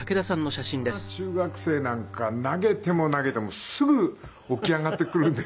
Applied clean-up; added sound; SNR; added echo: none; Bowed string instrument; 18 dB; none.